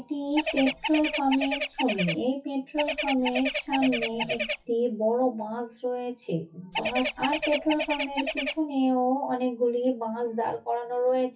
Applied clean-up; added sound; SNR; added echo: classical method WPE with log-MMSE.